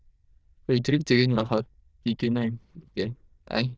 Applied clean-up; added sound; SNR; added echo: neural diffusion model UNIVERSE++.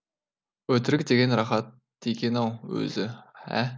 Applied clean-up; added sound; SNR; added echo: none; none; none; none.